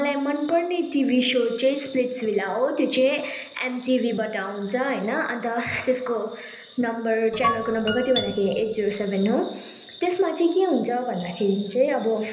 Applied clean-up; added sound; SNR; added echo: none; Guitar; 6 dB; reverberation time 0.8 s.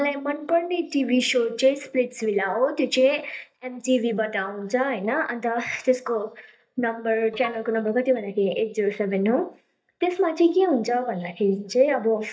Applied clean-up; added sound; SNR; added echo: neural mask model DeepFilterNet 3.